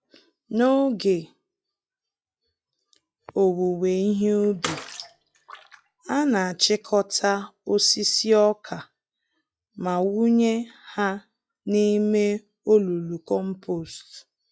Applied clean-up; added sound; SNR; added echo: classical method log-MMSE.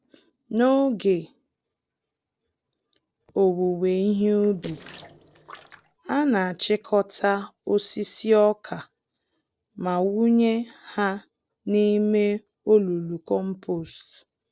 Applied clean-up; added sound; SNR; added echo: neural separator model SepFormer DNS4.